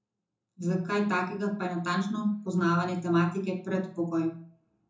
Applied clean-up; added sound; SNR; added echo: none; none; none; reverberation time 0.6 s.